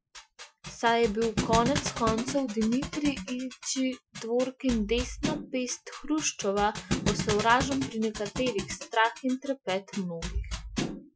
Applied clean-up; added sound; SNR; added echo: classical method Wiener filter.